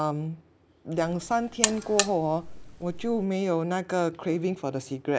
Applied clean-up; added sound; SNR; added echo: none; Alarm; 5 dB; none.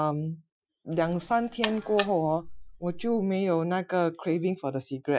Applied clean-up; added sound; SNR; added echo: classical method Wiener filter.